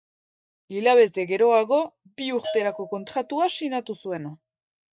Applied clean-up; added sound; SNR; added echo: neural mask model DeepFilterNet 3.